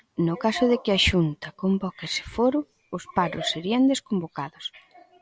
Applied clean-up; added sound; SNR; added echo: none; none; none; none.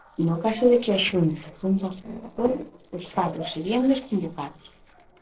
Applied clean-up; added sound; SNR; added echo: neural separator model SepFormer DNS4.